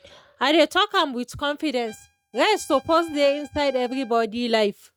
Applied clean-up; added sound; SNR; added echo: neural mask model RNNoise.